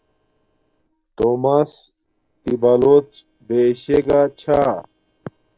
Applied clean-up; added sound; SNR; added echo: neural separator model SepFormer DNS4.